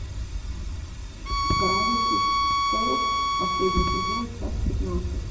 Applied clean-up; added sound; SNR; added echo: none; Bowed string instrument; -4 dB; reverberation time 0.9 s.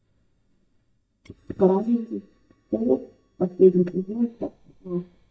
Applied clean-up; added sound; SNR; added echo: neural mask model DeepFilterNet 3.